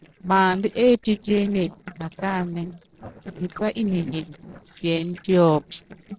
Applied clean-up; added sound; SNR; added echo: neural separator model SepFormer DNS4.